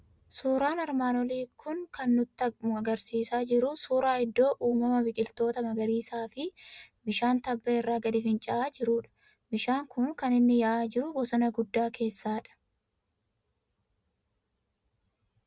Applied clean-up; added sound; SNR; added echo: none; none; none; none.